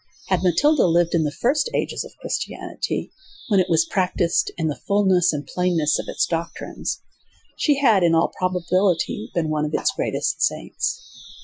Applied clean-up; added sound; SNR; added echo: classical method Wiener filter.